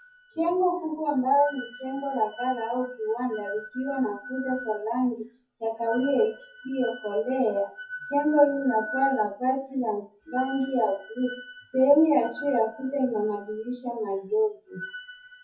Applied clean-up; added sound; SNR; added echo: classical method WPE with log-MMSE.